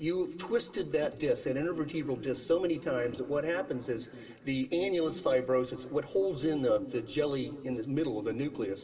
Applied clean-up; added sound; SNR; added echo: none; none; none; reverberation time 2.6 s.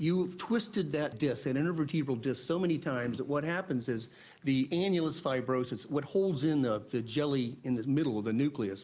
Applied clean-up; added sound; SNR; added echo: none; none; none; none.